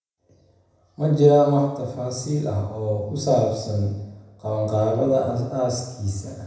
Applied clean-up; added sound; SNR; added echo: none; none; none; reverberation time 0.9 s.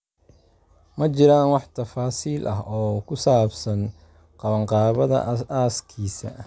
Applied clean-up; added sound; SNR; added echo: none; none; none; none.